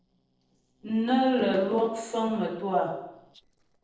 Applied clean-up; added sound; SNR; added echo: neural separator model SepFormer DNS4.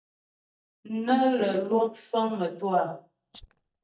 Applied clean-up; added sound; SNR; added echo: neural mask model DeepFilterNet 3.